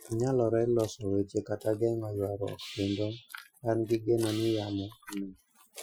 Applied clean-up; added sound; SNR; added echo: classical method Wiener filter.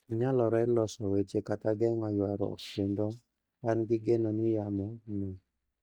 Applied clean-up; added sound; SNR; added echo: neural mask model DeepFilterNet 3.